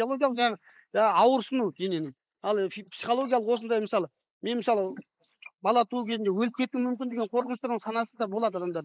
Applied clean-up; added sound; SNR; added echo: neural mask model Resemble Enhance denoiser.